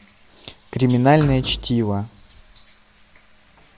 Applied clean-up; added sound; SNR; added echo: none; none; none; none.